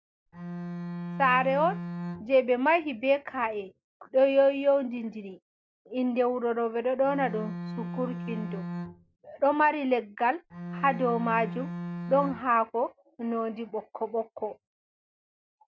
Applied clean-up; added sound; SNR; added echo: none; Bowed string instrument; 8 dB; none.